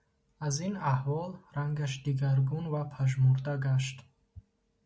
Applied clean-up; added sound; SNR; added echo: none; none; none; none.